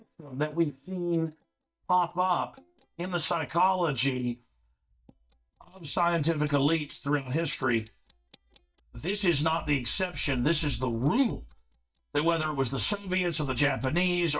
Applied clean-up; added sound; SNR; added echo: neural mask model DeepFilterNet 3.